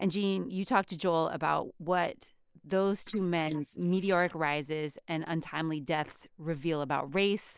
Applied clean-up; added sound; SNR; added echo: neural mask model Resemble Enhance denoiser.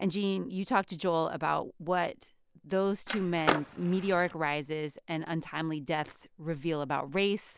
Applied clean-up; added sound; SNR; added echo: none; Skateboard; 3 dB; none.